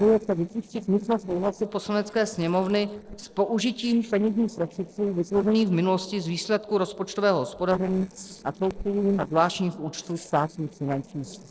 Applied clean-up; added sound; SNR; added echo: neural separator model SepFormer DNS4.